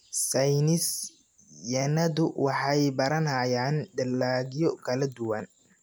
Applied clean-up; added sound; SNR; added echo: none; none; none; none.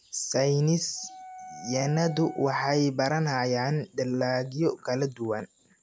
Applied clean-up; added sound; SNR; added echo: none; Wind instrument, woodwind instrument; 17 dB; none.